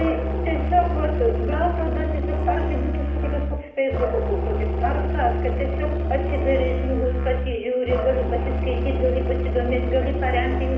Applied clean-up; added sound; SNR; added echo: none; Musical instrument; -2 dB; reverberation time 0.7 s.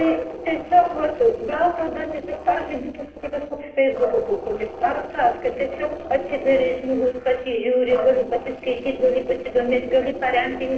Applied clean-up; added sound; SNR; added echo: neural separator model SepFormer DNS4.